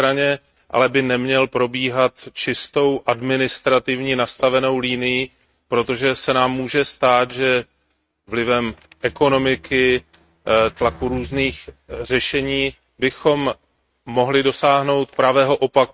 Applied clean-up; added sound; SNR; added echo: neural mask model RNNoise.